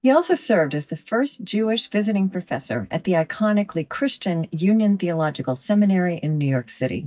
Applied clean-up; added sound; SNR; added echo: neural mask model DeepFilterNet 3.